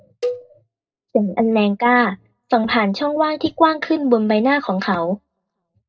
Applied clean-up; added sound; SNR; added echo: neural separator model SepFormer DNS4.